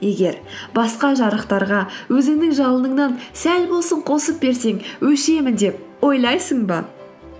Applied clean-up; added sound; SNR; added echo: none; none; none; none.